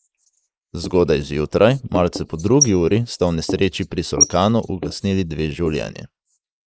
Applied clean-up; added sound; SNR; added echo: neural mask model Resemble Enhance denoiser.